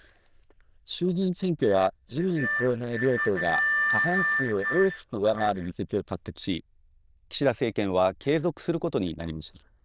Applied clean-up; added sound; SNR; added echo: neural diffusion model UNIVERSE++.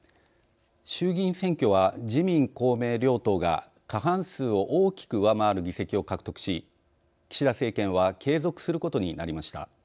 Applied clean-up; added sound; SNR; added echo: none; none; none; none.